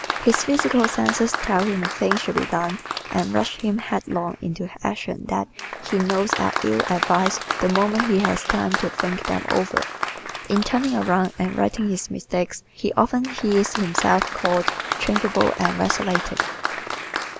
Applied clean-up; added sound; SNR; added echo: none; Applause; 5 dB; none.